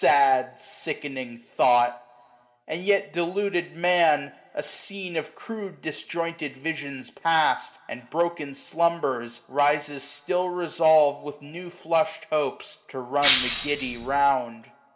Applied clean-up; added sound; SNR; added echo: none; Shatter; 1 dB; reverberation time 1.6 s.